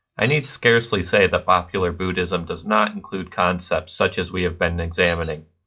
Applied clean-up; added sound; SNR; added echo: classical method log-MMSE.